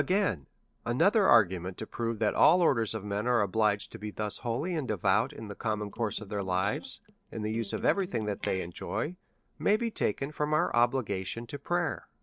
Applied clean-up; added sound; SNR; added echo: neural separator model SepFormer DNS4.